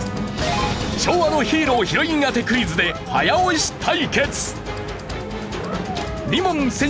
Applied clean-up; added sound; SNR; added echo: none; Brass instrument; 14 dB; none.